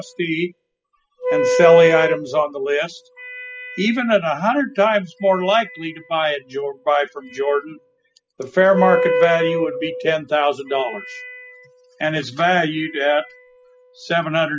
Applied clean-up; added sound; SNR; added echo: classical method spectral subtraction.